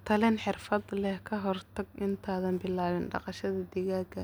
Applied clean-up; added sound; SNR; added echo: none; none; none; none.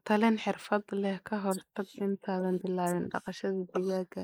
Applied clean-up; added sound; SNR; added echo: neural mask model Resemble Enhance denoiser.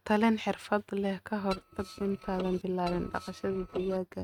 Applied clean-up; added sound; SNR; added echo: neural mask model RNNoise.